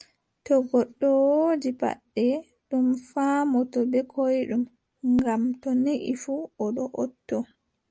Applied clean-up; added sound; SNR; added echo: none; none; none; none.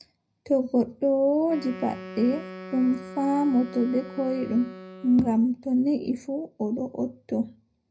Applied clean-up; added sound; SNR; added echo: none; Wind instrument, woodwind instrument; 17 dB; reverberation time 0.4 s.